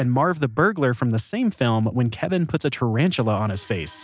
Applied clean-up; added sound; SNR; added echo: none; none; none; none.